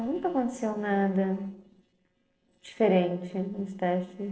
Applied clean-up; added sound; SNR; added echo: neural separator model SepFormer DNS4.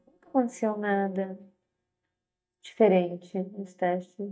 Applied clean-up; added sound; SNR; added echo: neural mask model DeepFilterNet 3.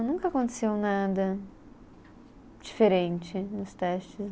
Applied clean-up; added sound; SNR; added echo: none; none; none; none.